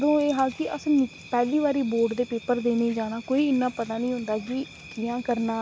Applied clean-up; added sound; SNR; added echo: none; none; none; none.